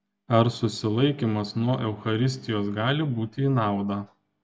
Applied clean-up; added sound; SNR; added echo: none; none; none; none.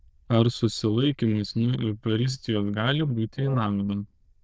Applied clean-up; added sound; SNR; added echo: neural diffusion model UNIVERSE++.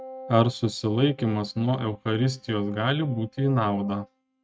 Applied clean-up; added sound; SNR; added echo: neural mask model RNNoise.